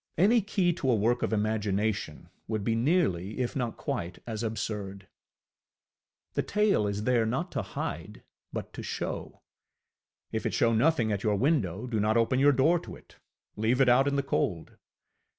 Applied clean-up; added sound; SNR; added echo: none; none; none; none.